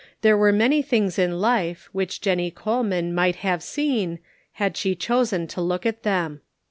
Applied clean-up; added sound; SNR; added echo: none; none; none; none.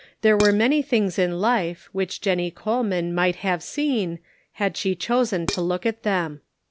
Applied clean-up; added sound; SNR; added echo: none; Dishes, pots, and pans; 11 dB; none.